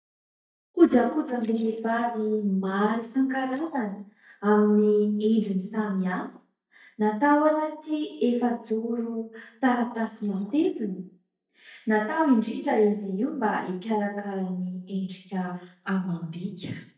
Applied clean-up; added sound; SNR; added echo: neural mask model DeepFilterNet 3.